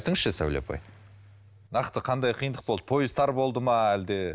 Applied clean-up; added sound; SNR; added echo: none; none; none; none.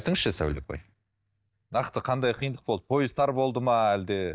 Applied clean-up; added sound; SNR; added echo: neural mask model DeepFilterNet 3.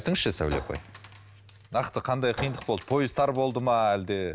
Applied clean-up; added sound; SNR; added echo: none; Chink, clink; 15 dB; none.